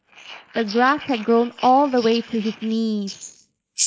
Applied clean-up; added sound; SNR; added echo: neural mask model Resemble Enhance denoiser.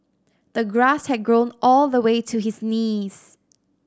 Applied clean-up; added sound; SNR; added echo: none; none; none; none.